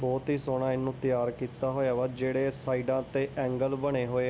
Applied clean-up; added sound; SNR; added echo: none; none; none; none.